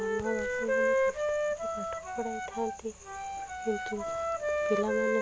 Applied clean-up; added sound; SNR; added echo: none; Wind instrument, woodwind instrument; -5 dB; none.